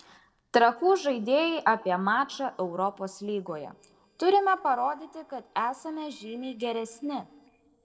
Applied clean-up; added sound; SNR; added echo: neural separator model SepFormer DNS4.